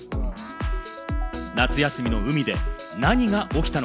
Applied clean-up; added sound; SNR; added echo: none; Trumpet; 17 dB; none.